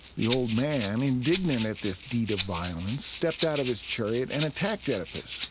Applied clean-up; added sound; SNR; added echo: none; Rattle (instrument); 10 dB; none.